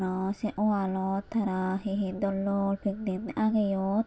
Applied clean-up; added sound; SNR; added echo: none; none; none; none.